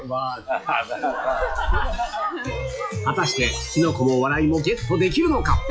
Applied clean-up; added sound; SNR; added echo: classical method log-MMSE.